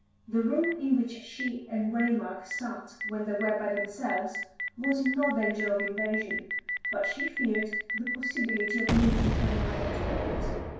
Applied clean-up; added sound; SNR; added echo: none; Boom; 2 dB; reverberation time 0.5 s.